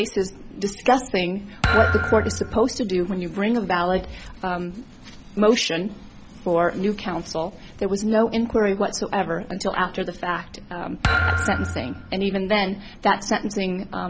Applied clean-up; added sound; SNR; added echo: none; Thump, thud; 2 dB; none.